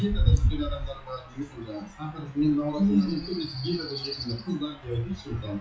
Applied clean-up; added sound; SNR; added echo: classical method WPE with log-MMSE.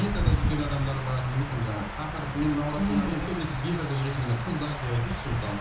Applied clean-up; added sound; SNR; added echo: none; Stream / Chirp, tweet / Wind; 2 dB; reverberation time 1.2 s.